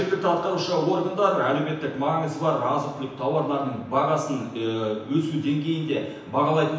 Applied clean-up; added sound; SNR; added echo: none; none; none; reverberation time 0.9 s.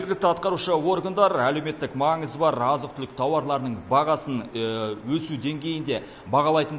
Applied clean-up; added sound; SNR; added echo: none; none; none; none.